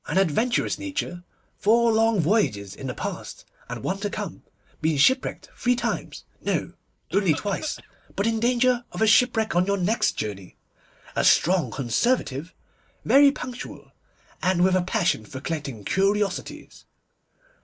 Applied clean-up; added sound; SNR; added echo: neural mask model Resemble Enhance denoiser.